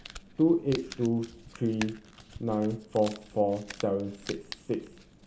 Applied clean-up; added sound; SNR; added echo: none; Crumpling, crinkling; 16 dB; none.